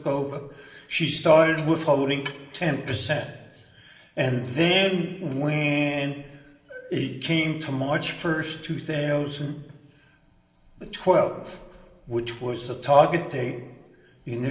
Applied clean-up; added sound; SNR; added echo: none; none; none; reverberation time 1.9 s.